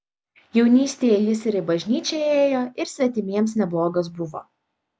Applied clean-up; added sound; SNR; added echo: none; none; none; none.